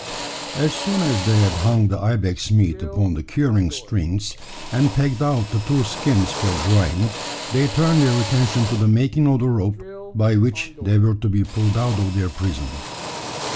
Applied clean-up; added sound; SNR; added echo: none; Drill; 12 dB; none.